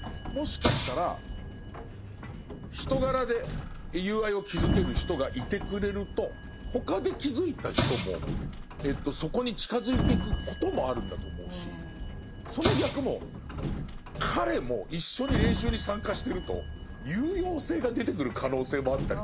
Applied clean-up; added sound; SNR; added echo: none; Explosion + Sliding door; 2 dB; none.